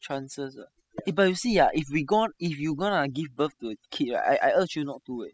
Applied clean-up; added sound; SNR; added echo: classical method spectral subtraction.